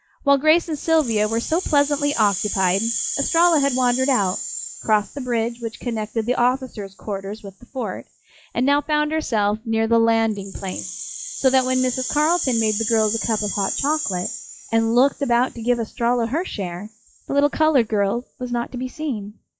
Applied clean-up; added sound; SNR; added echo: classical method log-MMSE.